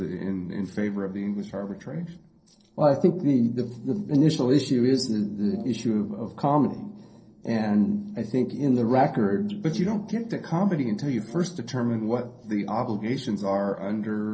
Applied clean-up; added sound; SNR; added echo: neural separator model SepFormer DNS4.